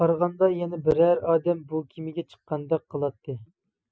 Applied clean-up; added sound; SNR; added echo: none; none; none; none.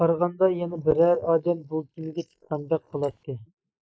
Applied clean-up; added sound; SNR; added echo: neural mask model Resemble Enhance denoiser.